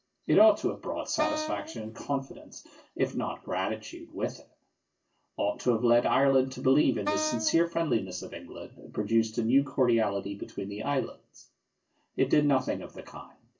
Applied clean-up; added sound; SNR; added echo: none; Wind instrument, woodwind instrument; 7 dB; reverberation time 0.2 s.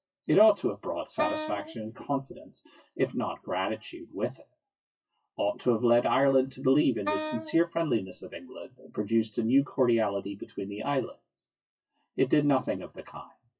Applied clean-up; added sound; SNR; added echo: classical method WPE with log-MMSE.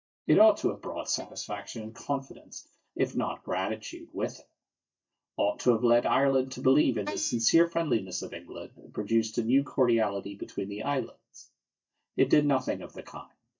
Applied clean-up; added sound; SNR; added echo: neural mask model DeepFilterNet 3.